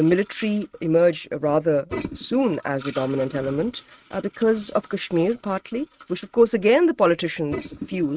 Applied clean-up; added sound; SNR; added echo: neural mask model RNNoise.